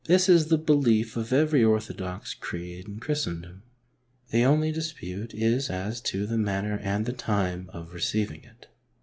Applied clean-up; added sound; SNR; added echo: none; none; none; none.